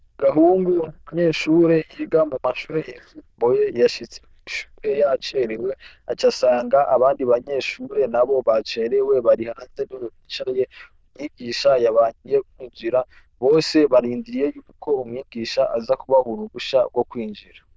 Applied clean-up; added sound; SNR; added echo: neural diffusion model UNIVERSE++.